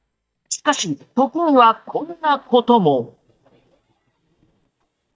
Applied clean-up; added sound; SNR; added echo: neural mask model DeepFilterNet 3.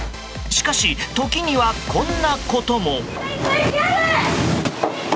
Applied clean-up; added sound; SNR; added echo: none; Plucked string instrument; 18 dB; none.